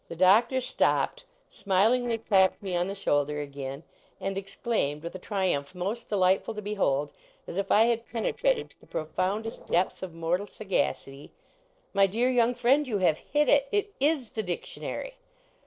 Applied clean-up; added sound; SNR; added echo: neural separator model SepFormer DNS4.